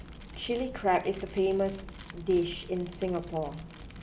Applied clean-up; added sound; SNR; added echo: none; Crumpling, crinkling; 18 dB; none.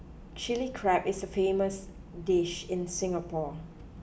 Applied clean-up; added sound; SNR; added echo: none; none; none; none.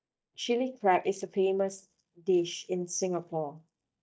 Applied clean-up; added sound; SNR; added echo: neural mask model DeepFilterNet 3.